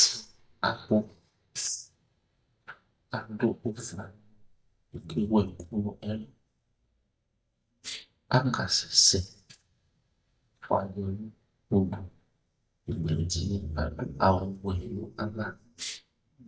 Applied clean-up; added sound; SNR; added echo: neural mask model DeepFilterNet 3.